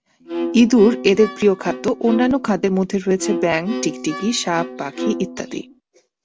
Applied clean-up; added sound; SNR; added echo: none; Bowed string instrument; 9 dB; none.